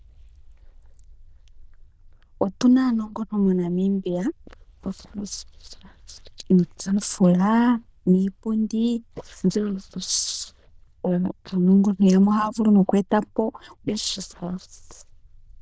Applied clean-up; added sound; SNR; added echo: neural diffusion model UNIVERSE++.